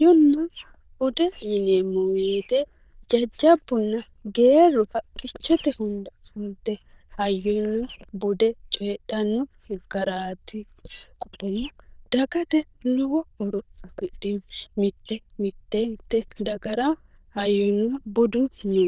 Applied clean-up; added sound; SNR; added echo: neural diffusion model UNIVERSE++.